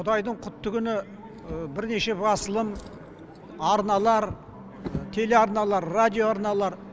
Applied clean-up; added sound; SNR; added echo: none; Drawer open or close; 19 dB; none.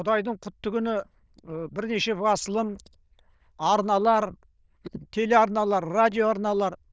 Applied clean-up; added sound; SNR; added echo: neural diffusion model UNIVERSE++.